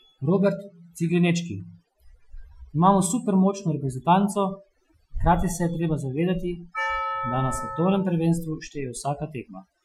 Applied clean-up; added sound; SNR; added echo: classical method Wiener filter.